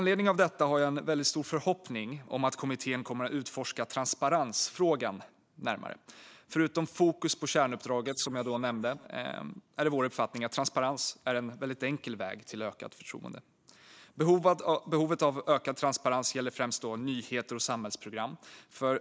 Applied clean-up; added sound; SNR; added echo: neural mask model Resemble Enhance denoiser.